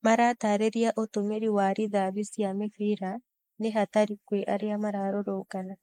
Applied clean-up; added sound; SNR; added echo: neural mask model Resemble Enhance denoiser.